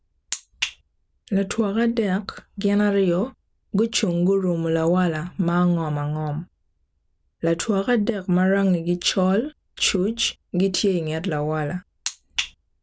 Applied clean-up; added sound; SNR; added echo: none; none; none; none.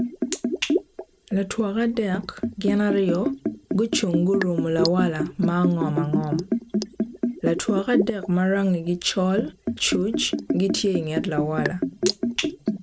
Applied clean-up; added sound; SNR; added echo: none; Liquid; 3 dB; none.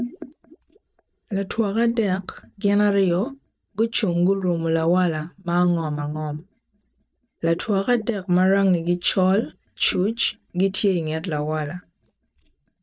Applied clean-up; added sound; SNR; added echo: neural mask model DeepFilterNet 3.